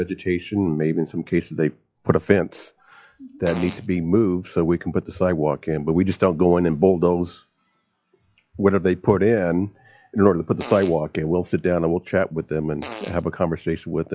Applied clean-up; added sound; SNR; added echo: classical method log-MMSE.